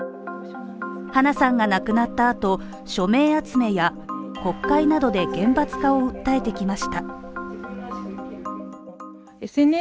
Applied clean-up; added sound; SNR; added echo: none; none; none; none.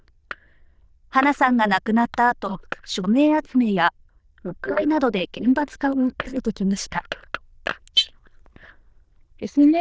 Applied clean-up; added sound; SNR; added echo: neural diffusion model UNIVERSE++.